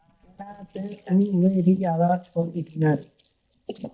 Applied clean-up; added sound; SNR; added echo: neural mask model DeepFilterNet 3.